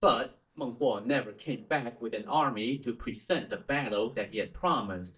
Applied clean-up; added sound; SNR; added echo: neural mask model DeepFilterNet 3.